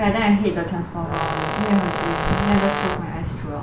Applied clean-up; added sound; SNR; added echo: none; Brass instrument; 4 dB; none.